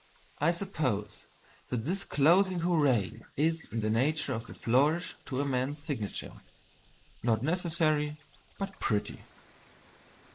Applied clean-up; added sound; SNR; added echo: neural mask model Resemble Enhance denoiser.